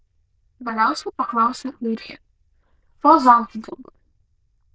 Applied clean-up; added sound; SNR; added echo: neural diffusion model UNIVERSE++.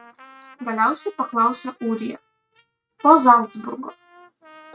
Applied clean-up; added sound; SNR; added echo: neural mask model RNNoise.